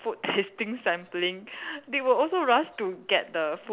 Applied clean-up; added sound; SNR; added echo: none; none; none; none.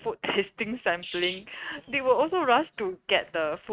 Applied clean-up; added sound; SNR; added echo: neural mask model RNNoise.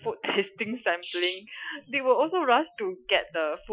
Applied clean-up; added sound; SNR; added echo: classical method Wiener filter.